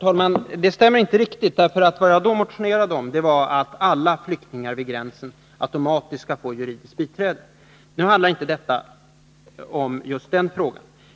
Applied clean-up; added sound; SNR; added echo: none; none; none; none.